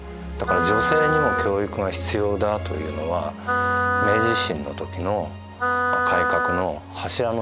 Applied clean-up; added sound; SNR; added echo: none; Wind instrument, woodwind instrument; 0 dB; none.